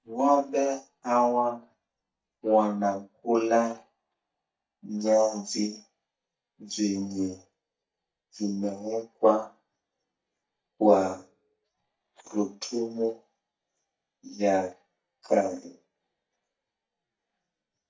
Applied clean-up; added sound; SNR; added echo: neural mask model DeepFilterNet 3.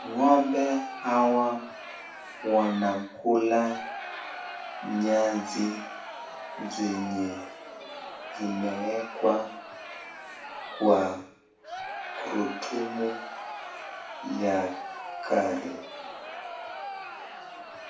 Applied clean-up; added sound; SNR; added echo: none; Crowd; 10 dB; reverberation time 0.6 s.